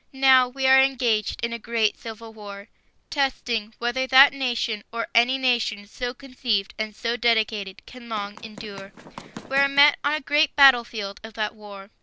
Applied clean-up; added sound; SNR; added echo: none; Run; 17 dB; none.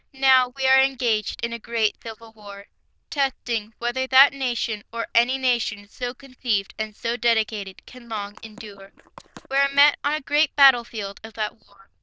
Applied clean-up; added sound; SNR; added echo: neural diffusion model UNIVERSE++.